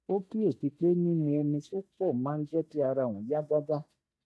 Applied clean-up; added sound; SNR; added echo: neural mask model DeepFilterNet 3.